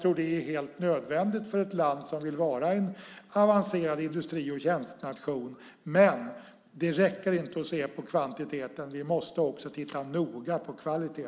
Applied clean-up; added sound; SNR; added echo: none; none; none; none.